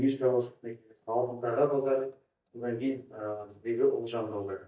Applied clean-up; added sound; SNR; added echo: neural mask model DeepFilterNet 3.